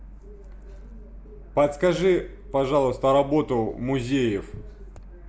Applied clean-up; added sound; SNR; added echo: none; none; none; none.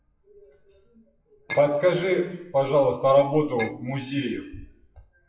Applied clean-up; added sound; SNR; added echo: classical method WPE with log-MMSE.